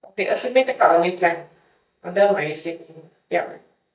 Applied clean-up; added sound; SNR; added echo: neural mask model DeepFilterNet 3.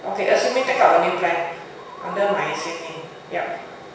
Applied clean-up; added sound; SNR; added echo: none; Musical instrument; 12 dB; reverberation time 0.9 s.